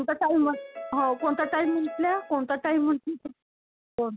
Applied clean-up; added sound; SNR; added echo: none; Piano; 12 dB; none.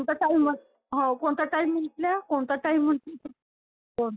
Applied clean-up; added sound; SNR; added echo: neural mask model DeepFilterNet 3.